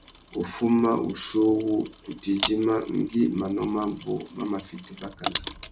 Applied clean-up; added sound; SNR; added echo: none; Mechanisms; 9 dB; none.